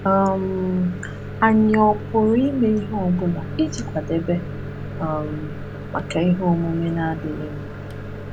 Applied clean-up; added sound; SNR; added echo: none; Microwave oven; 9 dB; none.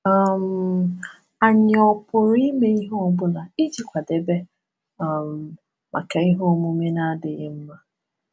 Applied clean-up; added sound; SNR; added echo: none; none; none; none.